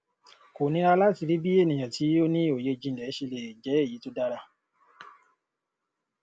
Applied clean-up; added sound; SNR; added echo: none; none; none; none.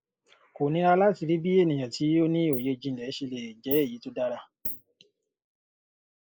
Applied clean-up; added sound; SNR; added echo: neural mask model Resemble Enhance denoiser.